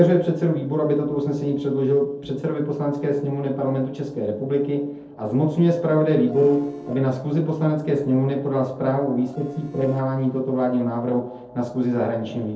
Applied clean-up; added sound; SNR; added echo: neural separator model SepFormer DNS4.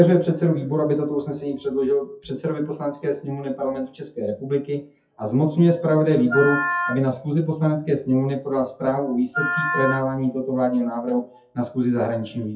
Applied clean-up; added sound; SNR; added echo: classical method WPE with log-MMSE.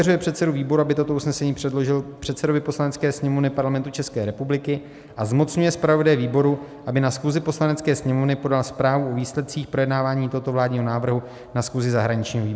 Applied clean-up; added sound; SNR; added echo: none; none; none; none.